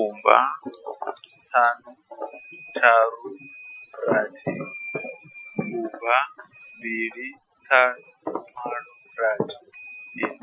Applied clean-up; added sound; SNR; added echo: classical method Wiener filter.